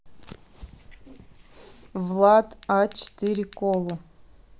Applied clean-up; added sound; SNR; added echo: none; none; none; none.